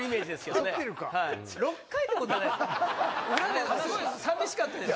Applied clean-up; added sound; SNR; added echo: none; none; none; none.